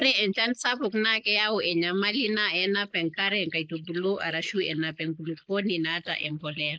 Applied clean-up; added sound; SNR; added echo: neural mask model Resemble Enhance denoiser.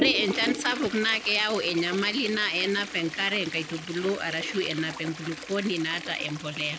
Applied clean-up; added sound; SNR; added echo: none; Toilet flush; 8 dB; none.